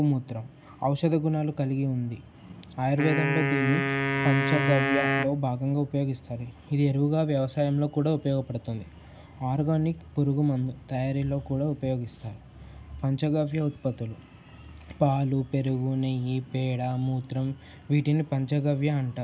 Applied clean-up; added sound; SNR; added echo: none; Wind instrument, woodwind instrument; 1 dB; none.